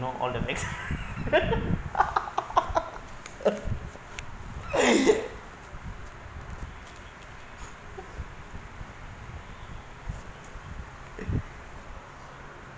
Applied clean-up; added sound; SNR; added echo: none; none; none; none.